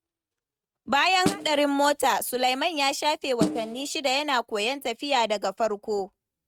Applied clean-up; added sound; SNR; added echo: neural mask model RNNoise.